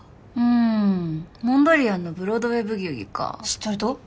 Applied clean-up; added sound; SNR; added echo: none; none; none; none.